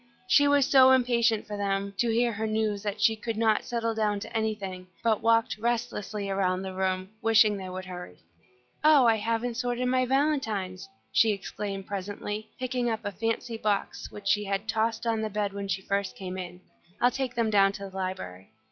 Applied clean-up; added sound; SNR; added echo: classical method log-MMSE.